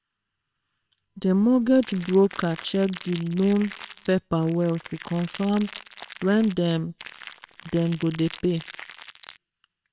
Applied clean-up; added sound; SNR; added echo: neural separator model SepFormer WHAMR!.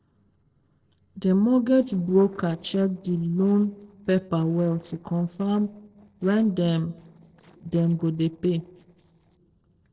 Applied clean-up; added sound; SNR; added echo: neural separator model SepFormer DNS4.